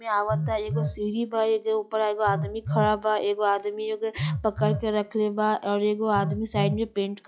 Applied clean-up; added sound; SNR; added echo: classical method log-MMSE.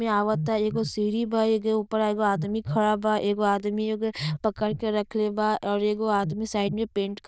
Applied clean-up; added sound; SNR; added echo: neural diffusion model UNIVERSE++.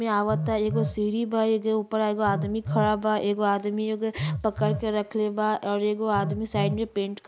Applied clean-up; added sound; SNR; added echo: none; Telephone; 8 dB; none.